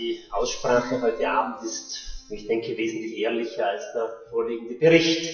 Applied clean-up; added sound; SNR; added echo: classical method WPE with log-MMSE.